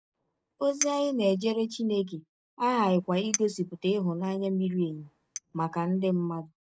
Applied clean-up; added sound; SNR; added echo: neural mask model RNNoise.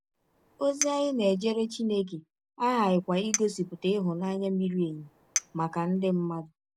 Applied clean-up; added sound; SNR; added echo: none; Chink, clink; 11 dB; none.